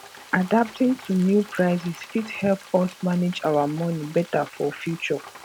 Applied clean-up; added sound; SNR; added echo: none; Frying (food); 20 dB; none.